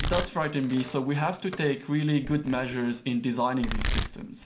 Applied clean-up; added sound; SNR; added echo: none; Domestic sounds, home sounds; 6 dB; reverberation time 1.2 s.